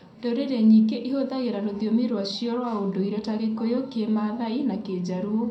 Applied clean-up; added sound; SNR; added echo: none; none; none; reverberation time 0.5 s.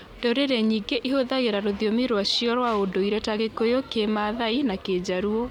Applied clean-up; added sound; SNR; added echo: none; none; none; none.